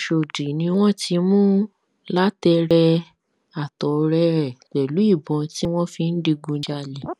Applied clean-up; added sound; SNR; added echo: none; none; none; none.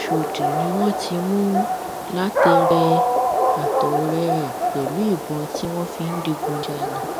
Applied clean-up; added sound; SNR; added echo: none; Dog; -2 dB; none.